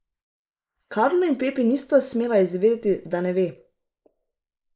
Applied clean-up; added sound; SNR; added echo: neural mask model Resemble Enhance denoiser.